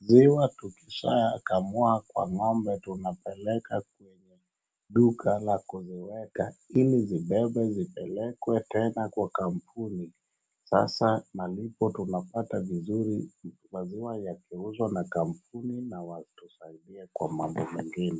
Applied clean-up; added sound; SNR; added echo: none; none; none; none.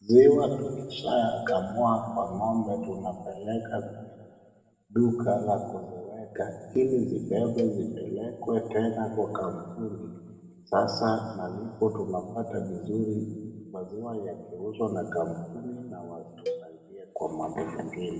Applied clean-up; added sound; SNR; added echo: none; Cowbell; 12 dB; reverberation time 1.4 s.